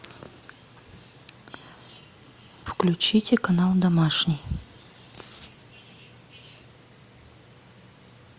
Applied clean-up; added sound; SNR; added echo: none; none; none; none.